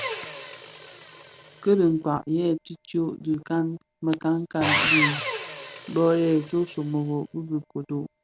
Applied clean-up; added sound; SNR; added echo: none; Sawing; 6 dB; none.